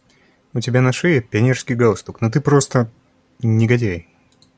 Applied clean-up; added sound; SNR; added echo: none; none; none; none.